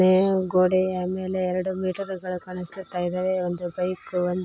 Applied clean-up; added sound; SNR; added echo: none; none; none; none.